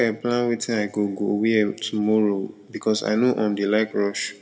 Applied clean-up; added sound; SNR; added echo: none; none; none; reverberation time 0.8 s.